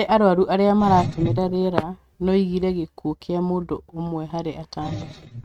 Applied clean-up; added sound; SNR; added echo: neural mask model RNNoise.